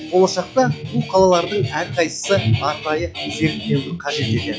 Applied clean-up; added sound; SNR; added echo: classical method log-MMSE.